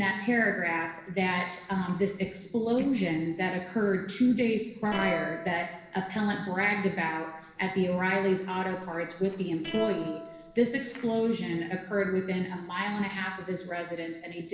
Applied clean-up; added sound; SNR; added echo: neural separator model SepFormer DNS4.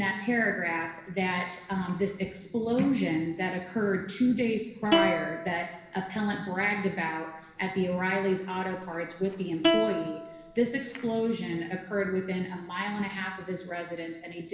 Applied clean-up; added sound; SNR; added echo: none; Plucked string instrument; 3 dB; reverberation time 1.2 s.